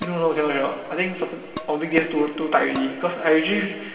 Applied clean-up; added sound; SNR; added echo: none; Dishes, pots, and pans; 18 dB; reverberation time 2.0 s.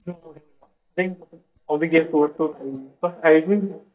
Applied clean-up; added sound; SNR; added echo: neural mask model DeepFilterNet 3.